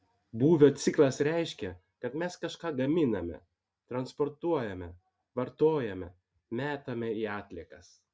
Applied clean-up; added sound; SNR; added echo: none; none; none; none.